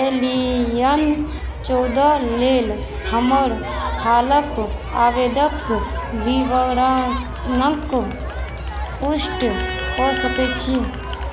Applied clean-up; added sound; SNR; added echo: none; Crowd; 10 dB; none.